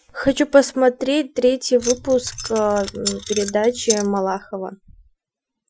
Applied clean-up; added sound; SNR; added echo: classical method Wiener filter.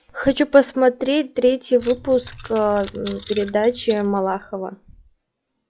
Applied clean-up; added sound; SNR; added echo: classical method log-MMSE.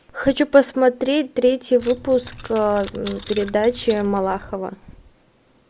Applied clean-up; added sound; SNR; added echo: none; Keys jangling; 9 dB; none.